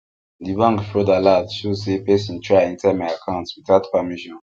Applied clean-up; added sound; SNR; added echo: none; none; none; none.